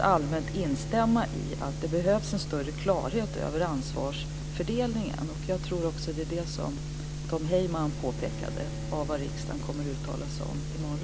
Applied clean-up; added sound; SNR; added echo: none; Bowed string instrument; 18 dB; none.